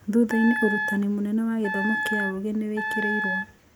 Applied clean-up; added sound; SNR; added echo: none; Wind instrument, woodwind instrument; 4 dB; none.